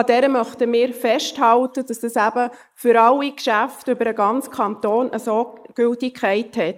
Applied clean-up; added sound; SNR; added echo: neural mask model Resemble Enhance denoiser.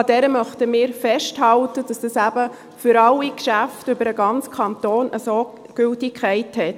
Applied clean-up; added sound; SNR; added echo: none; none; none; none.